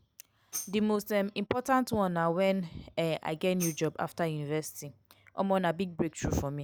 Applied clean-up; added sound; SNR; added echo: none; Tambourine; 15 dB; none.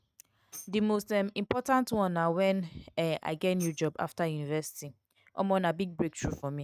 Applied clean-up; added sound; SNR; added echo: neural mask model RNNoise.